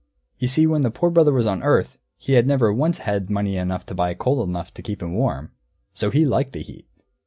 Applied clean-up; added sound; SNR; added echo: none; none; none; none.